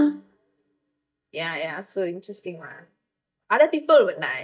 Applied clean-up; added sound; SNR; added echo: neural mask model DeepFilterNet 3.